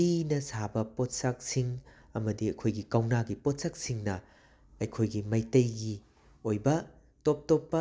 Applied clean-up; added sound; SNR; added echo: none; none; none; none.